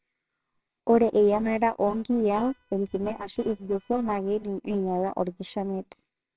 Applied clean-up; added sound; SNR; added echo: neural separator model SepFormer WHAMR!.